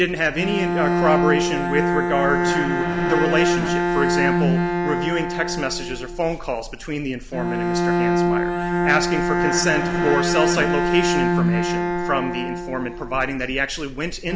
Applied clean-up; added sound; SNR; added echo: none; Bowed string instrument; -2 dB; none.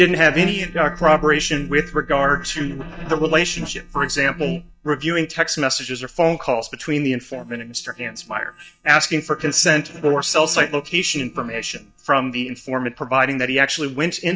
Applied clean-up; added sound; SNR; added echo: neural mask model DeepFilterNet 3.